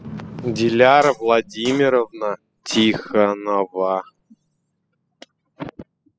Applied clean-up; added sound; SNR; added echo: classical method spectral subtraction.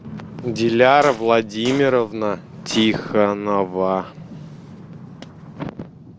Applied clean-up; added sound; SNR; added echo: none; Fart; 15 dB; none.